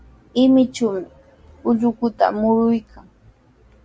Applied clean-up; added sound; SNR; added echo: none; none; none; none.